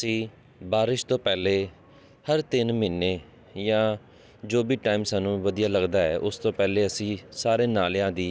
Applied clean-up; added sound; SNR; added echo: none; none; none; none.